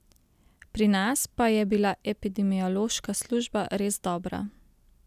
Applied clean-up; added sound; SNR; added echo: none; none; none; none.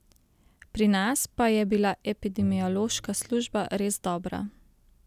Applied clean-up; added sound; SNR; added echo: none; Bowed string instrument; 17 dB; none.